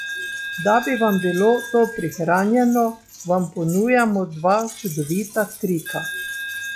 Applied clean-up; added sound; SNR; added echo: classical method log-MMSE.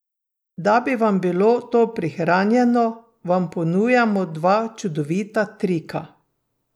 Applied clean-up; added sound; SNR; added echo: none; none; none; none.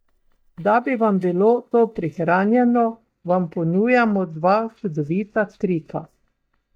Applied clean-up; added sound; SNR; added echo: neural mask model DeepFilterNet 3.